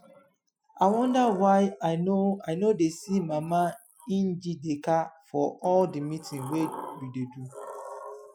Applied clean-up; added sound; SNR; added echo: classical method Wiener filter.